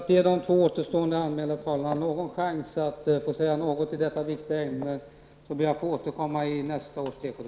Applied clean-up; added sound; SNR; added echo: none; none; none; none.